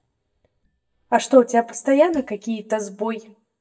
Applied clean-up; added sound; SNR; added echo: neural mask model DeepFilterNet 3.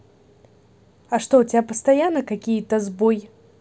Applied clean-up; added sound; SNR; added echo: none; none; none; none.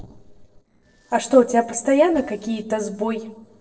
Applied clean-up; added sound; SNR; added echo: neural separator model SepFormer DNS4.